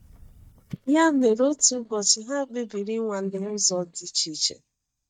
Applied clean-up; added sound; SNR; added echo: neural mask model DeepFilterNet 3.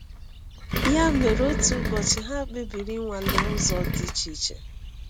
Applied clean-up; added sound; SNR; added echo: none; Engine; 0 dB; none.